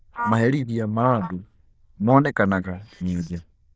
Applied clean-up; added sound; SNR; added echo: neural diffusion model UNIVERSE++.